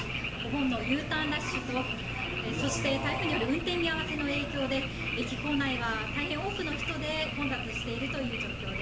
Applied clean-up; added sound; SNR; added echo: none; Frog; 2 dB; reverberation time 1.7 s.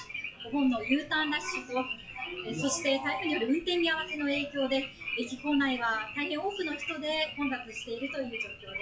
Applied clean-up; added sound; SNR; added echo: classical method WPE with log-MMSE.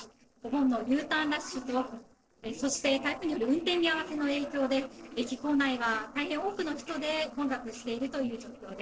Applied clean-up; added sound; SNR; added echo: neural separator model SepFormer DNS4.